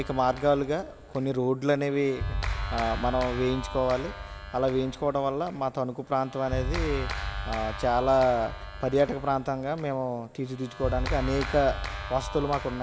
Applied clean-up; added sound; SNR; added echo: none; Clapping; 7 dB; none.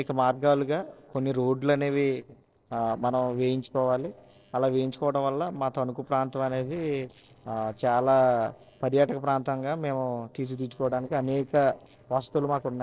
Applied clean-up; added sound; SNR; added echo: neural separator model SepFormer DNS4.